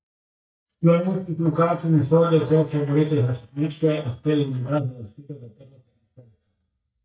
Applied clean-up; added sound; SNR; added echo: neural mask model DeepFilterNet 3.